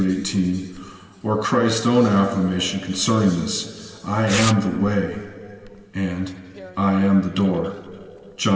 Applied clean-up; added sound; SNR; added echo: none; Tearing; 16 dB; reverberation time 2.3 s.